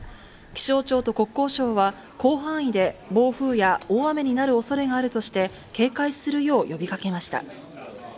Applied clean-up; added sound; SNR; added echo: none; none; none; none.